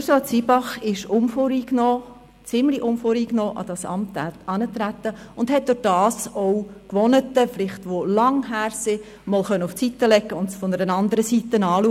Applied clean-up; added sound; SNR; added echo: none; none; none; none.